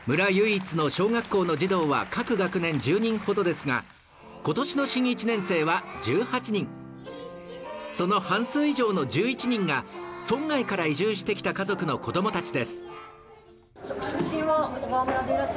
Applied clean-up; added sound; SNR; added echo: none; none; none; none.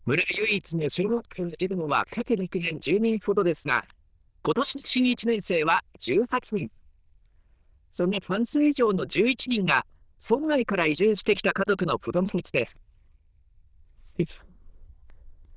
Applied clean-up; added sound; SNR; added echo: neural diffusion model UNIVERSE++.